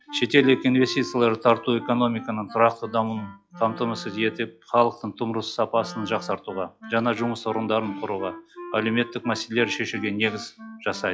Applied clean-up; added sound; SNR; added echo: classical method log-MMSE.